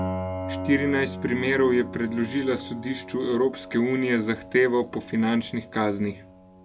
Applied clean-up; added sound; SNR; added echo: none; Piano; 10 dB; none.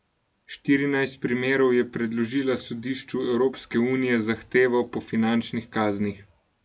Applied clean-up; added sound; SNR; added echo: none; none; none; none.